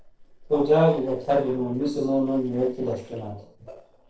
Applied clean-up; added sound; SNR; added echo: neural separator model SepFormer DNS4.